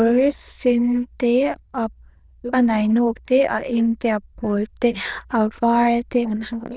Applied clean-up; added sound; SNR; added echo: neural diffusion model UNIVERSE++.